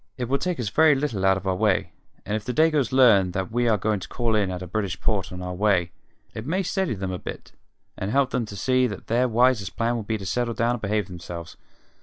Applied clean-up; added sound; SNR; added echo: none; none; none; none.